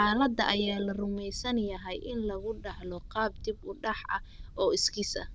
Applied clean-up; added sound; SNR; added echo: none; Camera; 14 dB; none.